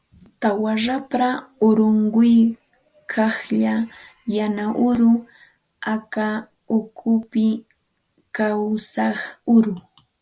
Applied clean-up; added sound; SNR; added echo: none; none; none; none.